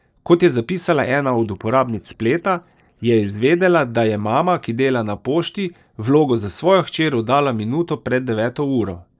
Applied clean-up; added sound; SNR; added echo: neural separator model SepFormer DNS4.